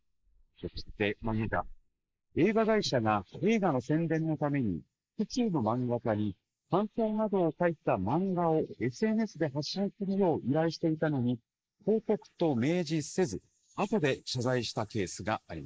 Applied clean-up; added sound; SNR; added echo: neural mask model Resemble Enhance denoiser.